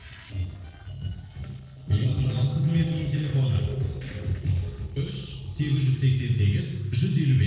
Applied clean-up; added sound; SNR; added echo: neural separator model SepFormer DNS4.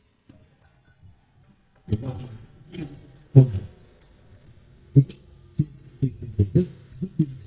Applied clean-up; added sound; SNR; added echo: neural mask model DeepFilterNet 3.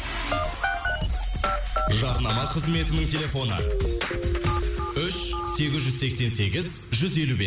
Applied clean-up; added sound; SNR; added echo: none; none; none; none.